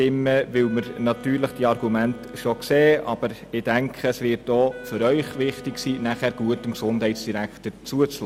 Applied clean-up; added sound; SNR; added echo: none; Wind instrument, woodwind instrument; 19 dB; none.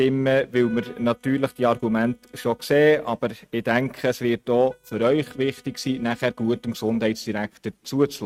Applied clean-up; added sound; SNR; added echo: neural mask model RNNoise.